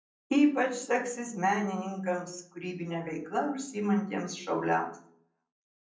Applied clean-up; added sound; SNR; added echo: none; none; none; reverberation time 0.6 s.